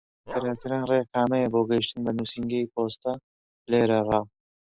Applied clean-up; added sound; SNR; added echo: neural mask model DeepFilterNet 3.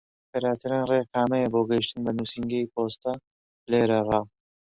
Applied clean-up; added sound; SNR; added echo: none; none; none; none.